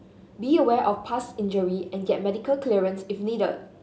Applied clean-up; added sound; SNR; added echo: none; none; none; none.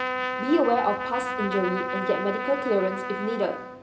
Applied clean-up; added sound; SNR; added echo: none; Trumpet; 4 dB; none.